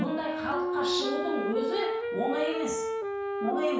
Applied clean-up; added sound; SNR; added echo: none; Wind instrument, woodwind instrument; -1 dB; reverberation time 0.5 s.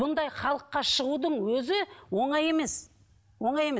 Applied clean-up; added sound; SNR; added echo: none; none; none; none.